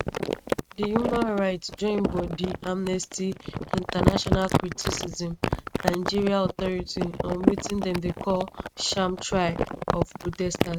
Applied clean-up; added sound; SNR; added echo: neural mask model RNNoise.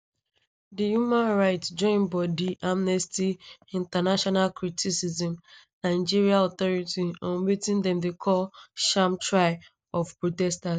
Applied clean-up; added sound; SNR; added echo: none; none; none; none.